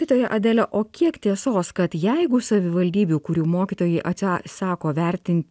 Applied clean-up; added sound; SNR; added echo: none; none; none; none.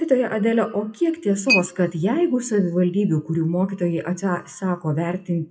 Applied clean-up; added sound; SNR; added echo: classical method WPE with log-MMSE.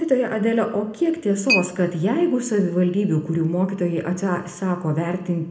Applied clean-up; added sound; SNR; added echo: none; Chink, clink; 13 dB; reverberation time 0.7 s.